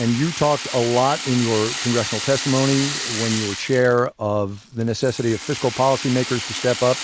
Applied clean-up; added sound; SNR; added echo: none; Rattle (instrument); 8 dB; none.